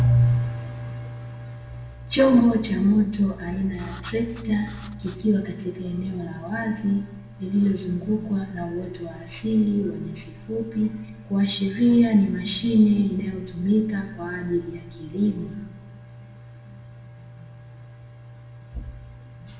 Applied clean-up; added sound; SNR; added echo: none; Writing; 19 dB; reverberation time 1.0 s.